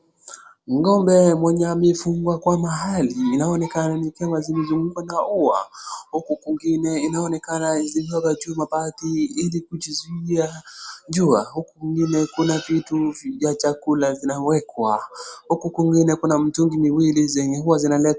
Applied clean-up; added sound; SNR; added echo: none; none; none; none.